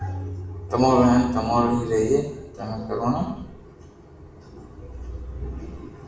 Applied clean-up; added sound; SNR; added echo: none; Tabla; 13 dB; reverberation time 0.8 s.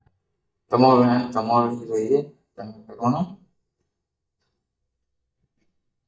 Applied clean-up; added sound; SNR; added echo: neural mask model DeepFilterNet 3.